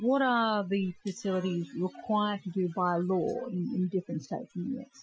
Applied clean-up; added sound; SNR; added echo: classical method Wiener filter.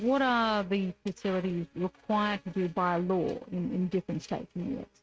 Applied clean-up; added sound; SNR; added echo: neural mask model RNNoise.